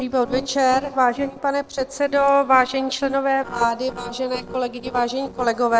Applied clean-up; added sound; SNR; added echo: neural separator model SepFormer DNS4.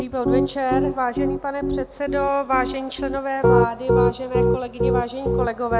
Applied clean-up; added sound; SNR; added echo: none; Piano; -3 dB; none.